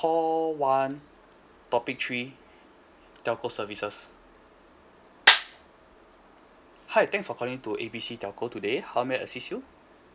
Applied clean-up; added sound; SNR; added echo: none; none; none; none.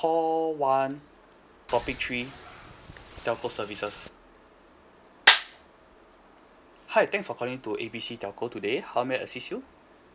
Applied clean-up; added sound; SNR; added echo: none; Boat, Water vehicle; 16 dB; none.